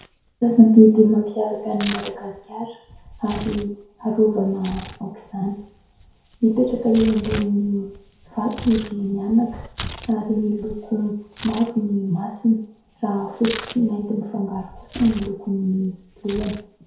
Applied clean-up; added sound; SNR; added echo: none; Tearing; 17 dB; reverberation time 0.5 s.